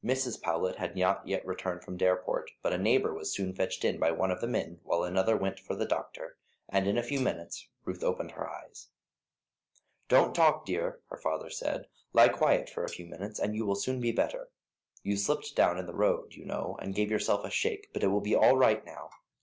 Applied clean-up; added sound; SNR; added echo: none; Hi-hat; 20 dB; none.